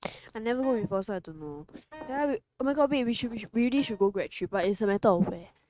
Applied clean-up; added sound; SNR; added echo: neural mask model RNNoise.